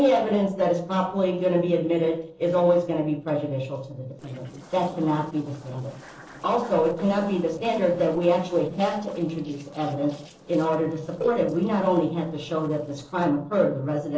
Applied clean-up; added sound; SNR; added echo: neural separator model SepFormer DNS4.